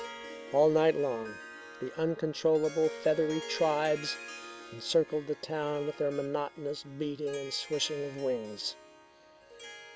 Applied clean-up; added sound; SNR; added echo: none; Harp; 14 dB; none.